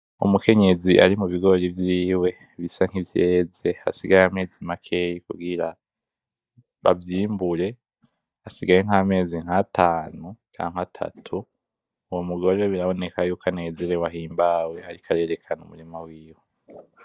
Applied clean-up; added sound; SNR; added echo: neural mask model DeepFilterNet 3.